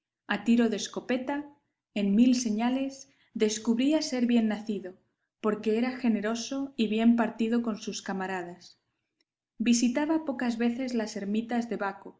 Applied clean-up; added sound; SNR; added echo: none; none; none; none.